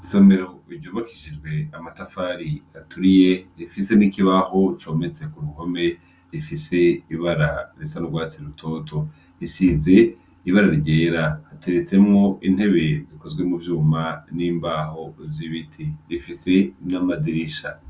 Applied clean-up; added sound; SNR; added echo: none; none; none; none.